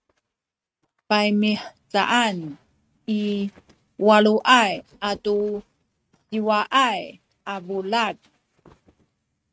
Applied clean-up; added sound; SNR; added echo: neural mask model RNNoise.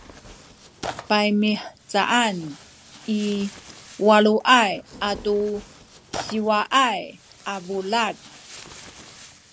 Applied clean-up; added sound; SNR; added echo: none; Tearing; 18 dB; none.